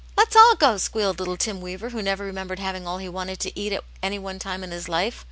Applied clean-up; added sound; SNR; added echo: none; none; none; none.